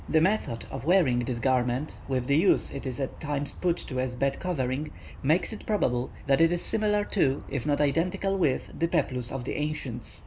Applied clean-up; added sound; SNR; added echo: none; Aircraft; 15 dB; none.